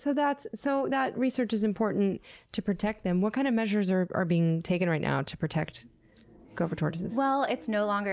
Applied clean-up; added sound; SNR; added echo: none; none; none; none.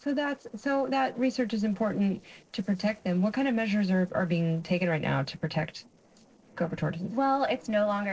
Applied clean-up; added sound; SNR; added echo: neural separator model SepFormer DNS4.